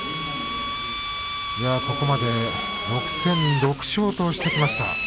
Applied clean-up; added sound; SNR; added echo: none; Drill; 3 dB; none.